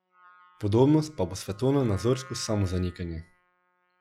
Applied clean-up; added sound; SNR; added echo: classical method log-MMSE.